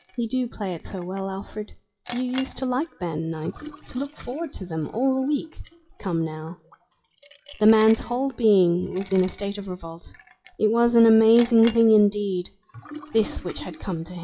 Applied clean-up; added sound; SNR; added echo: classical method WPE with log-MMSE.